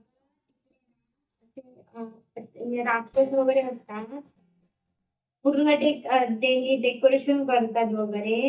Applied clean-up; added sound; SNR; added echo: neural mask model DeepFilterNet 3.